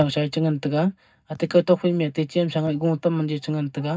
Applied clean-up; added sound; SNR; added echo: neural mask model DeepFilterNet 3.